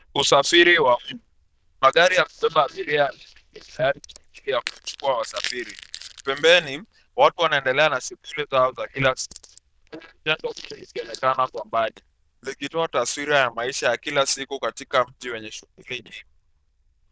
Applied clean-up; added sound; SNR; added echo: neural diffusion model UNIVERSE++.